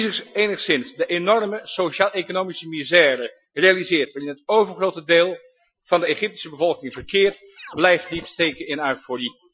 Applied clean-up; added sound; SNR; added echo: classical method Wiener filter.